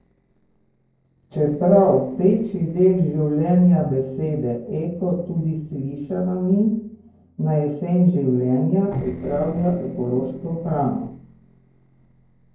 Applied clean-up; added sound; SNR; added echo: neural separator model SepFormer DNS4.